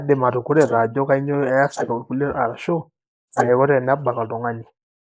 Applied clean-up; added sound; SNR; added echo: neural mask model Resemble Enhance denoiser.